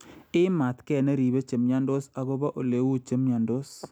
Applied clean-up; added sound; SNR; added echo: none; none; none; none.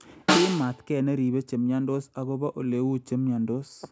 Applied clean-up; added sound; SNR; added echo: none; Snare drum; 4 dB; none.